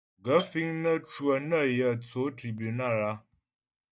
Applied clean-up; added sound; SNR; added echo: neural mask model DeepFilterNet 3.